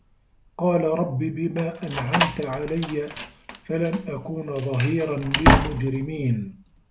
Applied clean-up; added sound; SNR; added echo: none; Slam; 1 dB; none.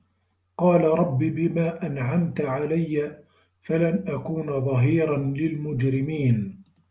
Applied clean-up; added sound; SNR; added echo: none; none; none; none.